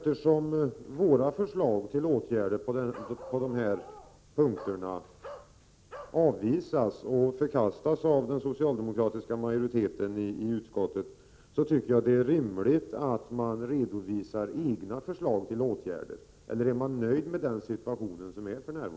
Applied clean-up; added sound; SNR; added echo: none; Bark; 18 dB; none.